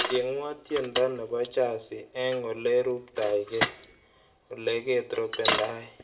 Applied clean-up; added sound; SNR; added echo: none; Bicycle; 6 dB; reverberation time 0.4 s.